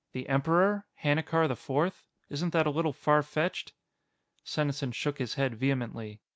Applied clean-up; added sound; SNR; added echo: none; none; none; none.